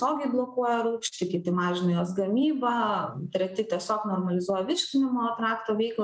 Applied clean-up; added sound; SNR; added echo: none; none; none; none.